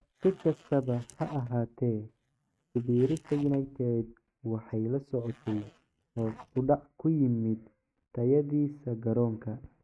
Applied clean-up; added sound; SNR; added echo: neural mask model RNNoise.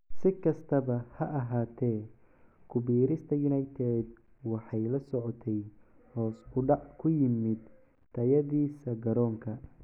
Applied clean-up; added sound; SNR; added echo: none; none; none; none.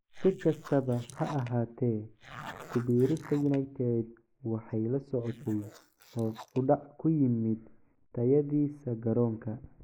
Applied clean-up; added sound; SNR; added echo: neural mask model Resemble Enhance denoiser.